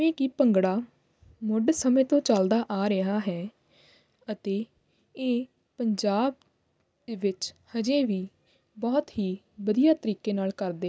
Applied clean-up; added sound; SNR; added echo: none; none; none; none.